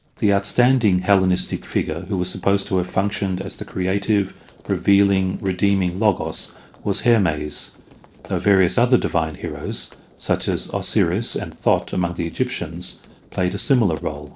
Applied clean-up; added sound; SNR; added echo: neural separator model SepFormer DNS4.